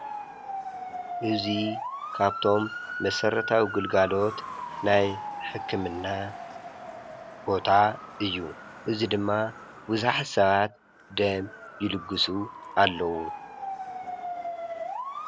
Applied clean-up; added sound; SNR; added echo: none; Motor vehicle (road) / Siren; 9 dB; none.